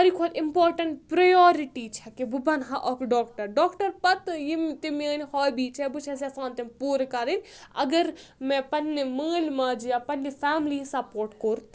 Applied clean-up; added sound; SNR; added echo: none; none; none; none.